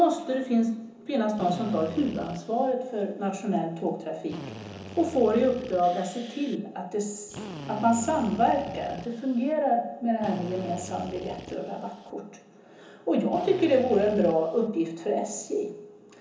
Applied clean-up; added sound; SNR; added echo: none; Drill; 16 dB; reverberation time 0.8 s.